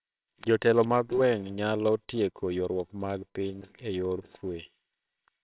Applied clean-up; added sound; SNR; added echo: neural separator model SepFormer WHAMR!.